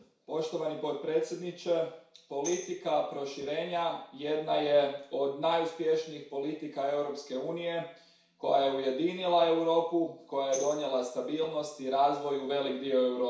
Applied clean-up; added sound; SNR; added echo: none; Tambourine; 17 dB; reverberation time 0.6 s.